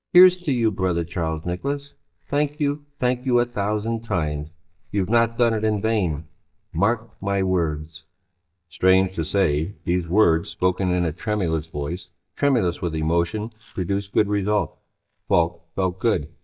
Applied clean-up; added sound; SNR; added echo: neural mask model DeepFilterNet 3.